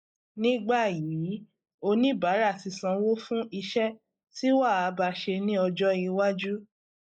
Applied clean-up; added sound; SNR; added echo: neural mask model Resemble Enhance denoiser.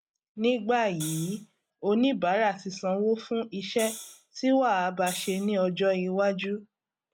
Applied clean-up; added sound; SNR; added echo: none; Hi-hat; 13 dB; none.